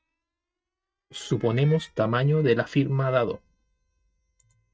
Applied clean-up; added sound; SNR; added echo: neural mask model RNNoise.